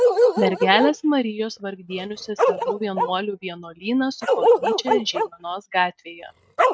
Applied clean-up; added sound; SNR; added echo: neural mask model RNNoise.